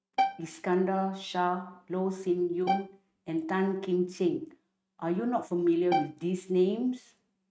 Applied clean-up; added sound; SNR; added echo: neural mask model RNNoise.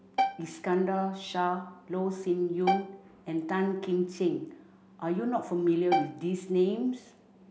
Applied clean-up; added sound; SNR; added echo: none; Bowed string instrument; 4 dB; none.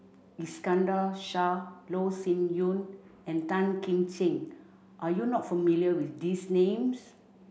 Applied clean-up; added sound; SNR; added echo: none; none; none; none.